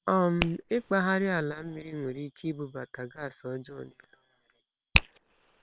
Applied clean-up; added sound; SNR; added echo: neural separator model SepFormer WHAM!.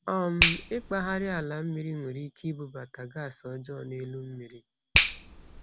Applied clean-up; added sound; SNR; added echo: none; Finger snapping; -1 dB; none.